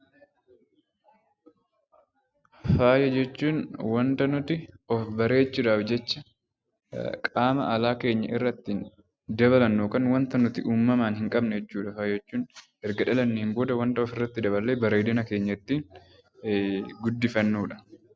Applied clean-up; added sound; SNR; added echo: none; none; none; none.